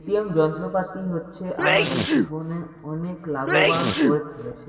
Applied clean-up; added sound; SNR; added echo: none; Sneeze; -2 dB; reverberation time 2.8 s.